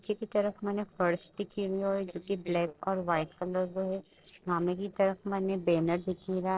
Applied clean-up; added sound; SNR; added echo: neural separator model SepFormer DNS4.